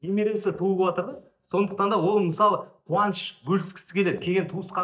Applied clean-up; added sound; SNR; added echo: neural mask model DeepFilterNet 3.